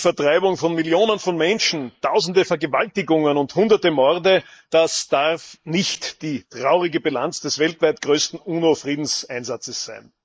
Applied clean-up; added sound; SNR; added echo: neural mask model Resemble Enhance denoiser.